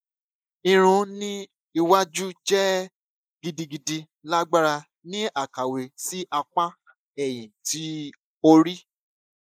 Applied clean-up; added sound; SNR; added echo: neural mask model Resemble Enhance denoiser.